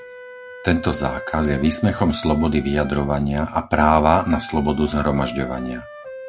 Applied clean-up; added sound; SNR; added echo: none; Wind instrument, woodwind instrument; 16 dB; none.